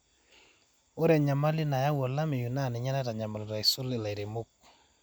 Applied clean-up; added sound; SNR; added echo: none; none; none; none.